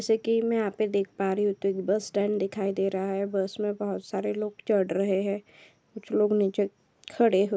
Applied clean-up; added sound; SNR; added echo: none; none; none; none.